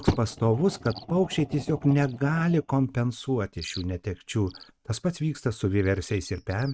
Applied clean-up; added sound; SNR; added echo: neural mask model RNNoise.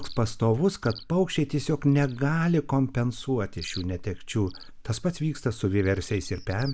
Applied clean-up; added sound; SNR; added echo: none; none; none; none.